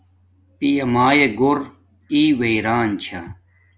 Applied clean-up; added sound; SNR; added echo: none; none; none; none.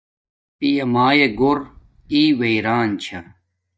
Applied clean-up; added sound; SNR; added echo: neural mask model DeepFilterNet 3.